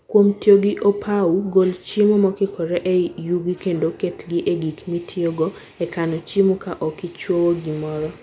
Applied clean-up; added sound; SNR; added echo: none; none; none; none.